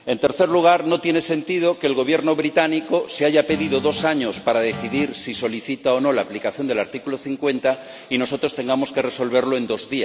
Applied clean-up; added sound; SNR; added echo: none; Guitar; 14 dB; none.